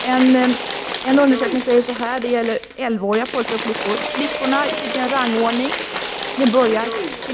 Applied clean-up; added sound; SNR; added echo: none; Applause / Crowd / Cheering; 6 dB; none.